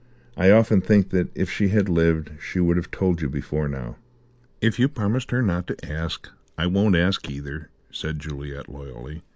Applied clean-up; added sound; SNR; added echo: none; none; none; none.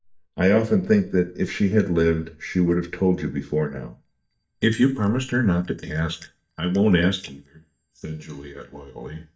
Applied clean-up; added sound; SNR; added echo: neural mask model DeepFilterNet 3.